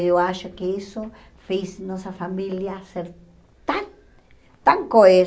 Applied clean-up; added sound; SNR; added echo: none; none; none; none.